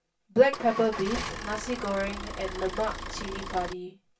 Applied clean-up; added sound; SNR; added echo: none; Idling / Engine starting / Motor vehicle (road); 8 dB; reverberation time 0.2 s.